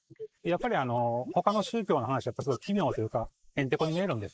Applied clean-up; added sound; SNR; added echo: neural mask model Resemble Enhance denoiser.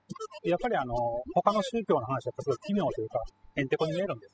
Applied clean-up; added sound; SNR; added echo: classical method spectral subtraction.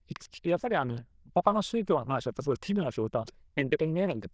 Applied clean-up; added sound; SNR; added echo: neural diffusion model UNIVERSE++.